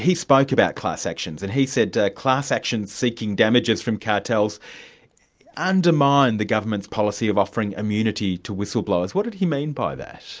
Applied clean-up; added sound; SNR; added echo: none; none; none; none.